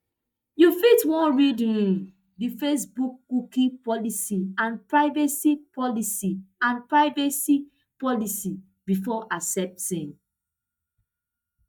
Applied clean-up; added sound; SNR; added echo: neural mask model DeepFilterNet 3.